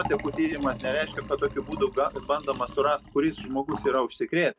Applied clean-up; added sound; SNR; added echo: none; Liquid; 12 dB; none.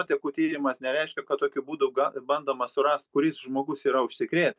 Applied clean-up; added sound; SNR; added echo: none; none; none; none.